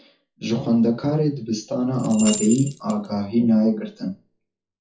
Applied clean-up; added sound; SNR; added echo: classical method WPE with log-MMSE.